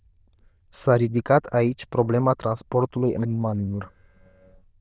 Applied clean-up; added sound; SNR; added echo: neural diffusion model UNIVERSE++.